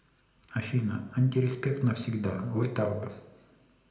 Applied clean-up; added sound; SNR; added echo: none; none; none; reverberation time 0.7 s.